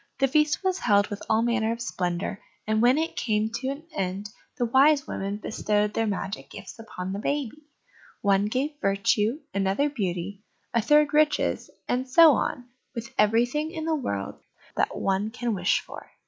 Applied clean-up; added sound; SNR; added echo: none; none; none; none.